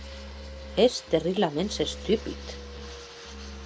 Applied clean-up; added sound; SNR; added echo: none; Musical instrument + Fixed-wing aircraft, airplane; 11 dB; none.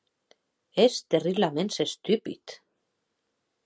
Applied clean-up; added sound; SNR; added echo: none; none; none; none.